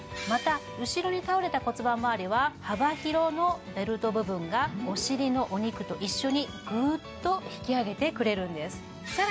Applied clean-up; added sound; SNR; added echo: none; none; none; none.